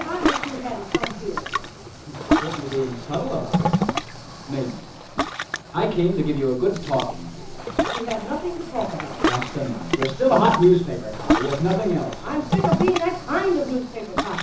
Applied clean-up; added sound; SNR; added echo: none; Ocean; 3 dB; reverberation time 0.6 s.